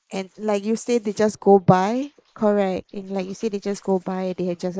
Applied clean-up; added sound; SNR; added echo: neural mask model Resemble Enhance denoiser.